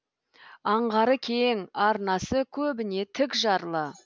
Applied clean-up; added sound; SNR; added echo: none; none; none; none.